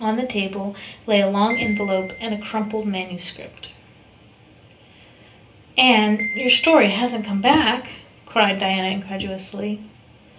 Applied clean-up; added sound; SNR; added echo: none; Marimba, xylophone; 14 dB; reverberation time 0.3 s.